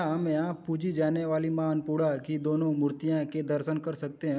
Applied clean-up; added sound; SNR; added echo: none; none; none; none.